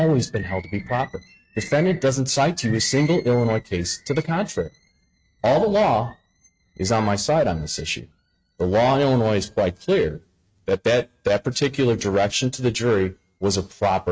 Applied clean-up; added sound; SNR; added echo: neural mask model RNNoise.